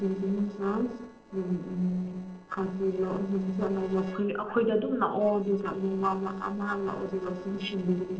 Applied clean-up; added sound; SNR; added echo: neural separator model SepFormer DNS4.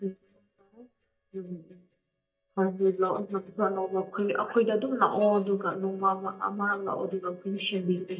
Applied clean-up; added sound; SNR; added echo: neural mask model DeepFilterNet 3.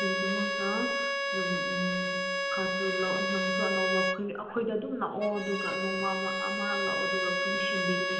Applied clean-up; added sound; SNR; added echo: none; Bowed string instrument; -3 dB; reverberation time 0.8 s.